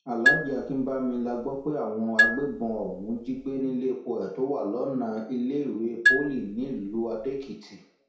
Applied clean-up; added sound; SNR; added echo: none; Marimba, xylophone; -1 dB; reverberation time 0.6 s.